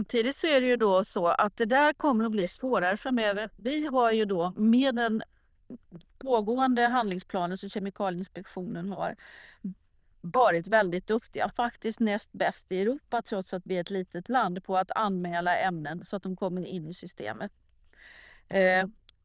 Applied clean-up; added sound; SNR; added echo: neural diffusion model UNIVERSE++.